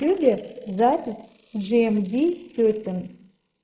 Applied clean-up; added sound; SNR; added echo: neural mask model Resemble Enhance denoiser.